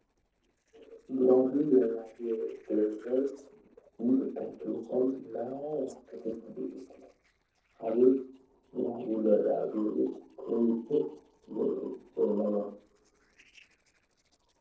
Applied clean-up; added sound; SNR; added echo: neural separator model SepFormer DNS4.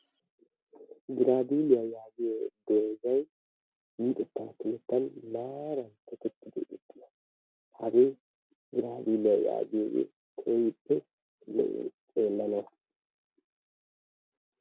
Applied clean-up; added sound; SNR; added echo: none; none; none; none.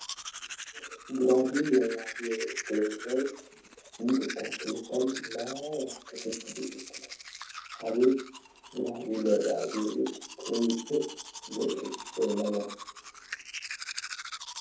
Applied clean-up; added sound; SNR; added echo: none; Domestic sounds, home sounds; 11 dB; reverberation time 0.6 s.